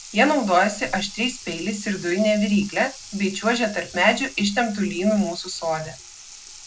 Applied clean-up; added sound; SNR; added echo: none; Sink (filling or washing) / Water tap, faucet; 17 dB; reverberation time 0.3 s.